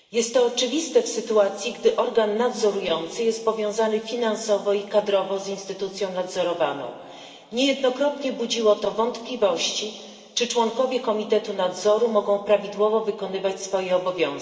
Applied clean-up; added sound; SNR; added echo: none; none; none; reverberation time 2.1 s.